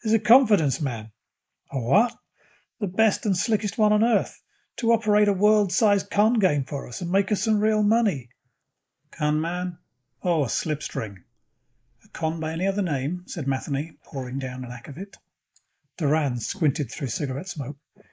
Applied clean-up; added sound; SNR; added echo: neural mask model Resemble Enhance denoiser.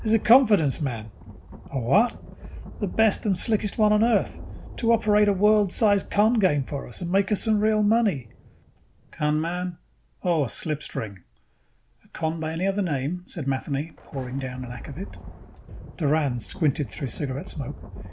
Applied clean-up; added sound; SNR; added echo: none; Thunder; 16 dB; none.